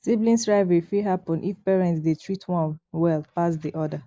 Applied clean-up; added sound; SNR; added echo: neural mask model Resemble Enhance denoiser.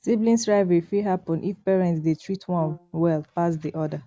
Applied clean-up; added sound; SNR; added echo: none; Brass instrument; 19 dB; none.